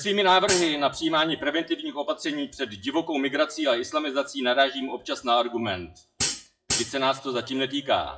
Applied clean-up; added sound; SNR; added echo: classical method WPE with log-MMSE.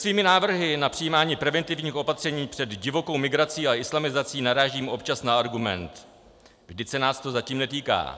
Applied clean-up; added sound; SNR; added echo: none; none; none; none.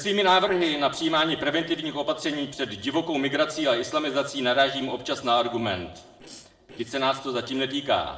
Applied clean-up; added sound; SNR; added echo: neural separator model SepFormer DNS4.